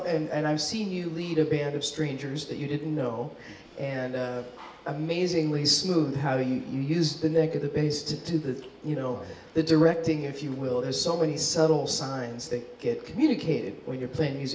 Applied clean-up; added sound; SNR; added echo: none; none; none; none.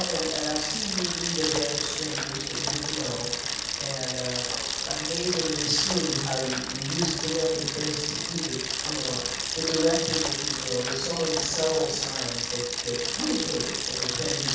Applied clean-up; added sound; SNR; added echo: none; Bicycle; -1 dB; reverberation time 0.7 s.